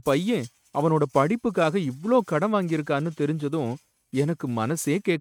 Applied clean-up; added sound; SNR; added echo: neural mask model RNNoise.